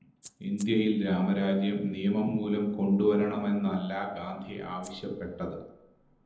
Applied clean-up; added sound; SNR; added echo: neural separator model SepFormer DNS4.